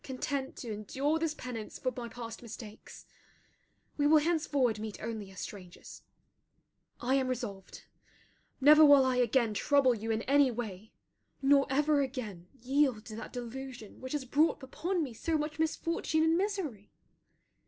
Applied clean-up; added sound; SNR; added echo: none; none; none; none.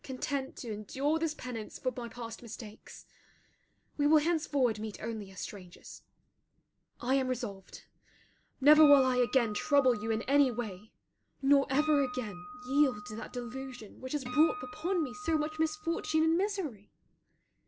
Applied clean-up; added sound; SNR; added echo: none; Acoustic guitar; 12 dB; none.